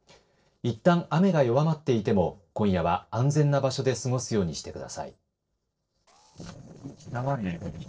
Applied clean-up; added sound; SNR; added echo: neural separator model SepFormer DNS4.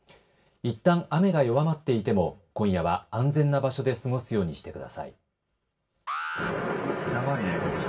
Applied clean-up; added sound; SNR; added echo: none; Alarm; 10 dB; reverberation time 0.2 s.